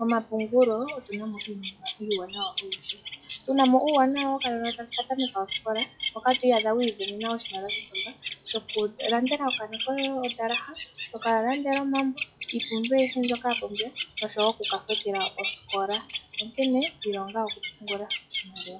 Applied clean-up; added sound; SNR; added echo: classical method WPE with log-MMSE.